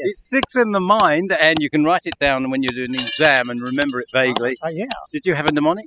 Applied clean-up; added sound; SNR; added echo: classical method spectral subtraction.